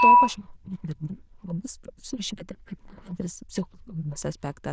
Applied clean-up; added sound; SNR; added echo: neural diffusion model UNIVERSE++.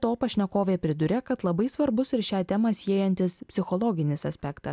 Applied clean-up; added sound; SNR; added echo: none; none; none; none.